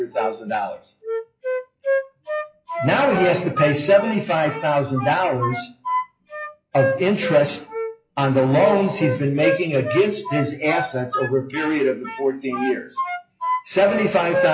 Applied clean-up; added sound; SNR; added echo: classical method WPE with log-MMSE.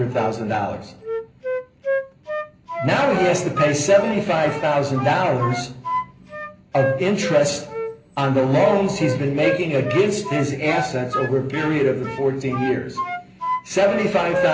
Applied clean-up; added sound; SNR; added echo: none; Wind instrument, woodwind instrument; 7 dB; reverberation time 0.5 s.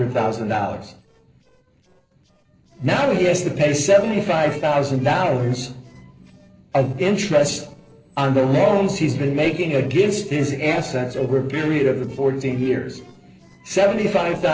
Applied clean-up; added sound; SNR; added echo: neural separator model SepFormer DNS4.